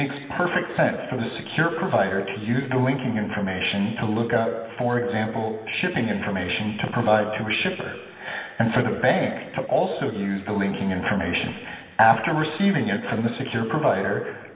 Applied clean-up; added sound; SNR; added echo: none; none; none; reverberation time 2.1 s.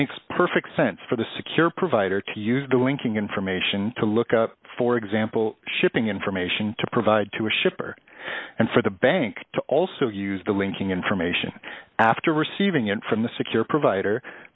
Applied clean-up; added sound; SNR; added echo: none; none; none; none.